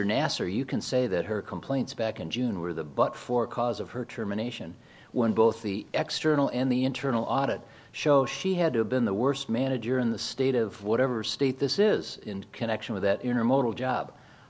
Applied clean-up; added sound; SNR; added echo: none; none; none; none.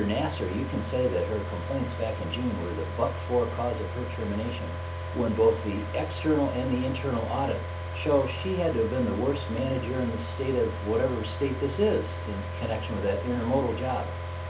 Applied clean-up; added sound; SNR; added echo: none; Car; 5 dB; reverberation time 0.3 s.